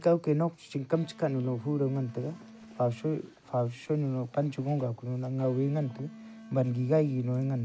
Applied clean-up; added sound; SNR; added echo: none; Electric guitar; 19 dB; none.